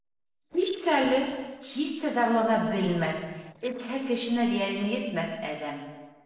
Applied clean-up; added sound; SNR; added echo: neural separator model SepFormer DNS4.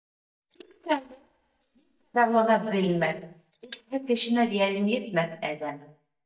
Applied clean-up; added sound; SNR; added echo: neural mask model DeepFilterNet 3.